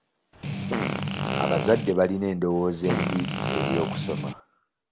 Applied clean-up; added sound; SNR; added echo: none; Strum + Fart; 1 dB; none.